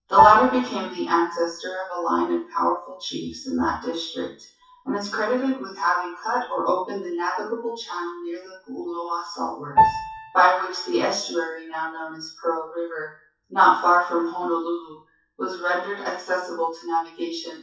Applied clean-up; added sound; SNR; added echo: classical method WPE with log-MMSE.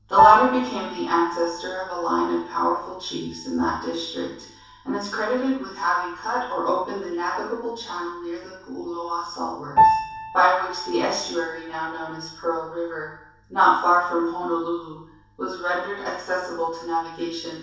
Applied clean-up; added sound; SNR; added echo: none; Piano; 5 dB; reverberation time 0.7 s.